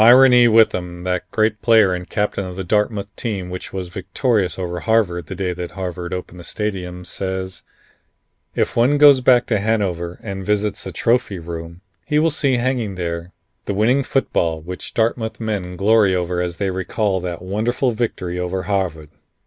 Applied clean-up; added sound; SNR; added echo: none; none; none; none.